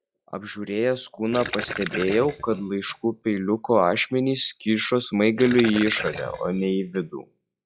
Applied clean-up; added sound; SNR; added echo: classical method log-MMSE.